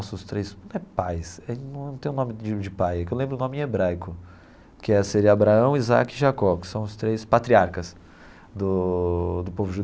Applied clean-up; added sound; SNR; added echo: none; none; none; none.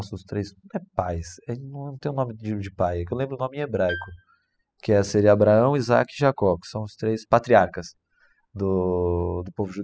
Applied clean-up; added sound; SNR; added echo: classical method spectral subtraction.